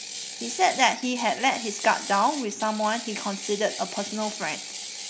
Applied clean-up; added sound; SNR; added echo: none; Ratchet, pawl; 10 dB; none.